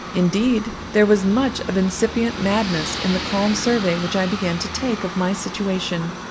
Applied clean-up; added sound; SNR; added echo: none; Aircraft; 9 dB; none.